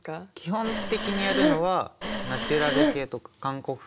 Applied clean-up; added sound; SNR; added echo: none; Breathing; -2 dB; none.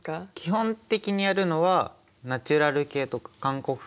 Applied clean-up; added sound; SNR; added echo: none; none; none; none.